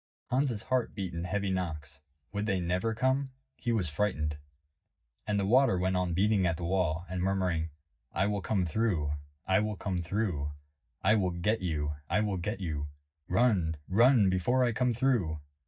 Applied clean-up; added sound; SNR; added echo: neural mask model DeepFilterNet 3.